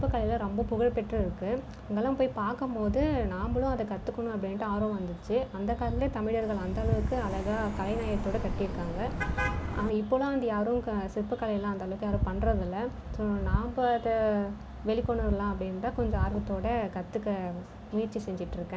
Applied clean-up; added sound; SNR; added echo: none; Car passing by; 5 dB; none.